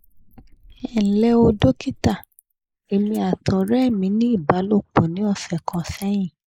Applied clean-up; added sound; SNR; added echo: neural mask model Resemble Enhance denoiser.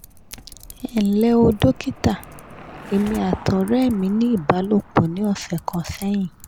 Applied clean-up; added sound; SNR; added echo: none; Car passing by / Engine + Typing; 19 dB; none.